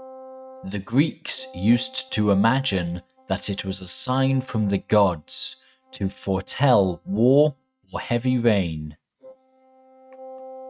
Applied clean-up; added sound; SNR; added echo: neural mask model RNNoise.